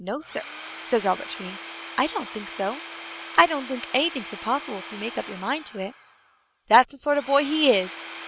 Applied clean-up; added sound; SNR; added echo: none; Tools / Domestic sounds, home sounds; 10 dB; none.